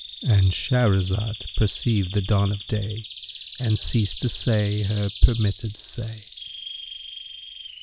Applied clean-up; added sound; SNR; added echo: none; Bird vocalization, bird call, bird song; 13 dB; none.